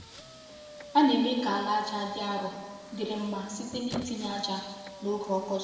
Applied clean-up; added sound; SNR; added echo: none; Squeak; 14 dB; reverberation time 1.1 s.